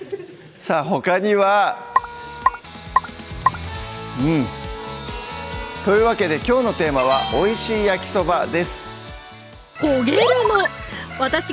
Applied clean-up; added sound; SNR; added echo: none; Wind instrument, woodwind instrument; 18 dB; none.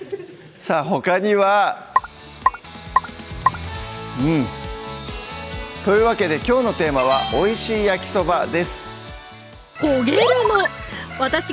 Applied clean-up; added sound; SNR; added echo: none; none; none; none.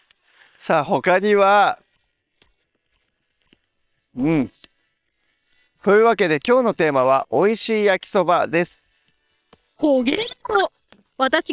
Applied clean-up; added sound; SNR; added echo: neural separator model SepFormer WHAM!.